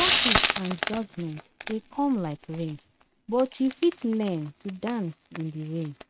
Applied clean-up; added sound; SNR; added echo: neural mask model RNNoise.